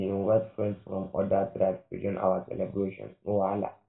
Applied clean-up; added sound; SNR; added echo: none; none; none; reverberation time 0.3 s.